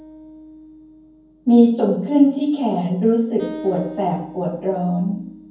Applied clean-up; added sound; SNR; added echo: none; Acoustic guitar; 18 dB; reverberation time 0.9 s.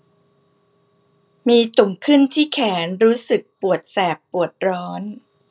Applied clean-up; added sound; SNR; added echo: none; none; none; none.